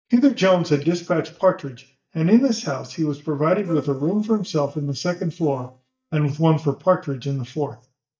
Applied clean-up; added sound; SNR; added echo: neural mask model DeepFilterNet 3.